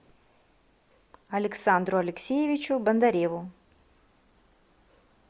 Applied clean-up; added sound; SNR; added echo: none; none; none; none.